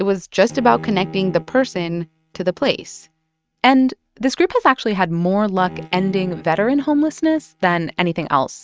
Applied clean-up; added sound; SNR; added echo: neural mask model RNNoise.